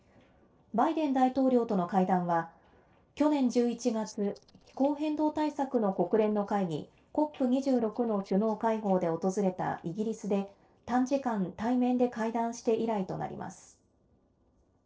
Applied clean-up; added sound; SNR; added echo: neural separator model SepFormer DNS4.